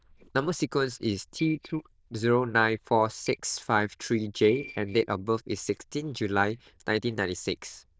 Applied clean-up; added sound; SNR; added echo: neural diffusion model UNIVERSE++.